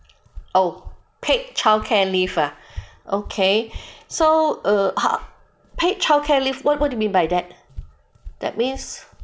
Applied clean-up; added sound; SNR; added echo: none; Walk, footsteps; 18 dB; none.